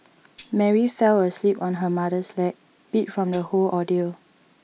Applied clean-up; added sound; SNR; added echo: none; Tambourine; 15 dB; none.